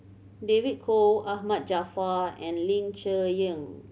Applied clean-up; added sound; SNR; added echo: none; none; none; none.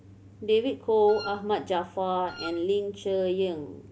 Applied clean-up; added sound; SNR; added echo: none; Wind instrument, woodwind instrument; 15 dB; none.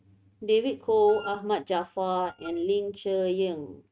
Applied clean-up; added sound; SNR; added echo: neural mask model RNNoise.